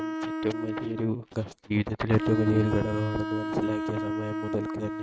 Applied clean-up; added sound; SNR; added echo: neural mask model RNNoise.